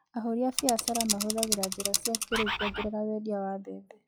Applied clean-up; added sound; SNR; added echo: classical method log-MMSE.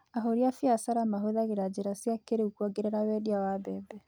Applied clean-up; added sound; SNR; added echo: none; none; none; none.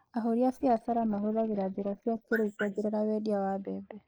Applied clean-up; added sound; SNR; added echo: neural mask model Resemble Enhance denoiser.